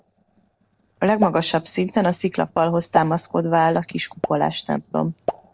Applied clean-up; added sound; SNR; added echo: neural separator model SepFormer DNS4.